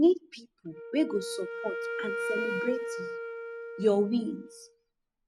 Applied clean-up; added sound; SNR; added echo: none; Wind instrument, woodwind instrument; 6 dB; none.